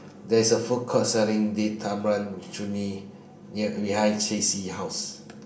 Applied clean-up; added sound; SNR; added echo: none; none; none; reverberation time 0.4 s.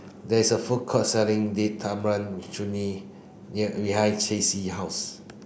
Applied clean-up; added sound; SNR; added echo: none; none; none; none.